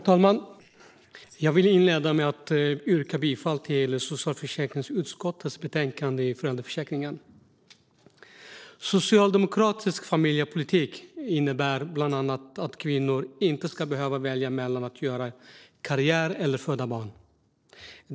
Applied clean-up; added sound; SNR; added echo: neural separator model SepFormer DNS4.